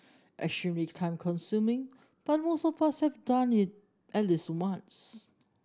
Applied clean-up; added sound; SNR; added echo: none; none; none; none.